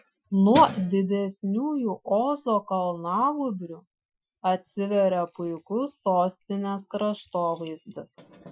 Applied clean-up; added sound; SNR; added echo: classical method Wiener filter.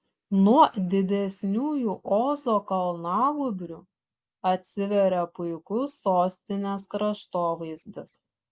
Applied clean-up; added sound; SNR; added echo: none; none; none; none.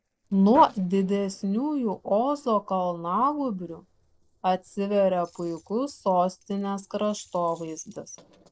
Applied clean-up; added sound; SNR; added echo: neural separator model SepFormer DNS4.